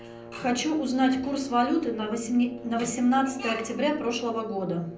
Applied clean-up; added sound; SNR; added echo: none; Brass instrument; 17 dB; reverberation time 0.6 s.